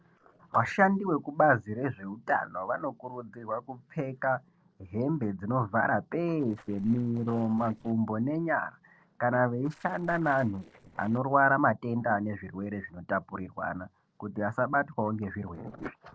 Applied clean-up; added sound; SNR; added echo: neural separator model SepFormer DNS4.